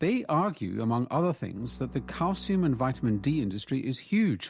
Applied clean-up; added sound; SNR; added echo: none; Bowed string instrument; 18 dB; none.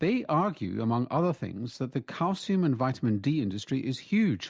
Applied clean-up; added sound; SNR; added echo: none; none; none; none.